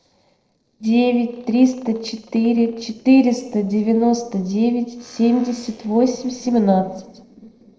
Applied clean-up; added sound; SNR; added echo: neural separator model SepFormer DNS4.